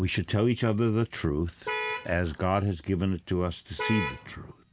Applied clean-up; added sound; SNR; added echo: none; Vehicle horn, car horn, honking; 6 dB; none.